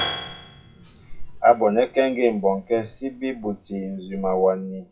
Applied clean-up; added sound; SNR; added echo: classical method WPE with log-MMSE.